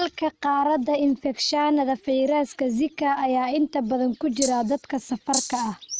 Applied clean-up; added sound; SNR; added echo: neural mask model RNNoise.